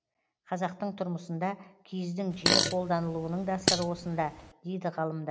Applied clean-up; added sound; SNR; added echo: none; Fart; -2 dB; none.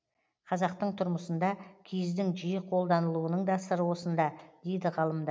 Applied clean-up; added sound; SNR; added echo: none; none; none; none.